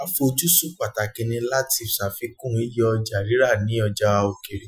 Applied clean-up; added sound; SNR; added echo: classical method Wiener filter.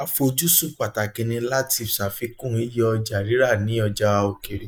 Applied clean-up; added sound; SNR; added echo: neural mask model Resemble Enhance denoiser.